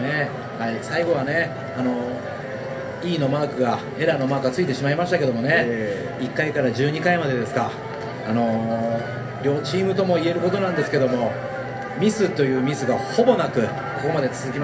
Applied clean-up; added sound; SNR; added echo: none; Wind instrument, woodwind instrument; 17 dB; reverberation time 0.3 s.